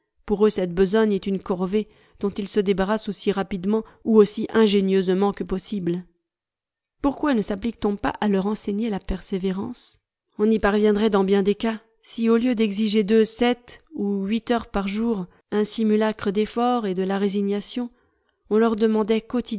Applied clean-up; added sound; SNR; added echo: none; none; none; none.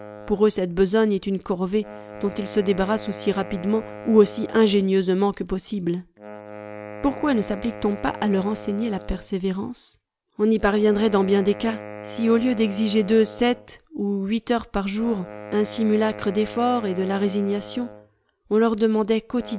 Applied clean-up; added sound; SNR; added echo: none; Wind instrument, woodwind instrument; 16 dB; none.